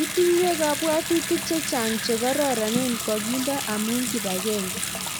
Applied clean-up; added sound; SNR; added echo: none; Bathtub (filling or washing) / Sink (filling or washing) / Water tap, faucet; 5 dB; none.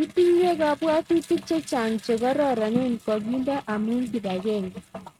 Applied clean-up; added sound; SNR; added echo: neural mask model RNNoise.